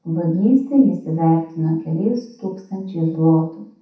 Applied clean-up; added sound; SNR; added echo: none; none; none; reverberation time 0.7 s.